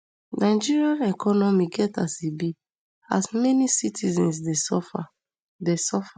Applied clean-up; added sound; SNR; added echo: none; none; none; none.